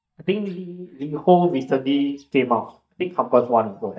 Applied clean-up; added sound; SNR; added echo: neural mask model DeepFilterNet 3.